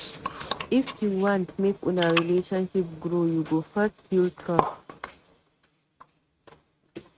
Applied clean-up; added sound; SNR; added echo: neural mask model RNNoise.